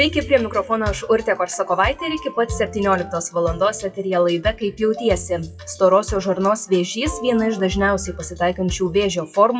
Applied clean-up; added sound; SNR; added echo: classical method WPE with log-MMSE.